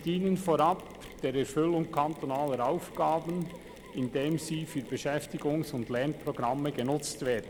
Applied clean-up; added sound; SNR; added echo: none; Mechanisms; 18 dB; none.